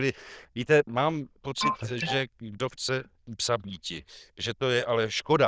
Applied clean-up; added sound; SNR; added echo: neural diffusion model UNIVERSE++.